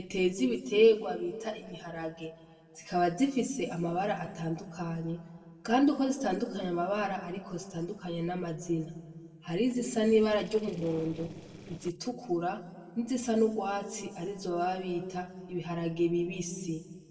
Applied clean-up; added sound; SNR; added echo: neural separator model SepFormer DNS4.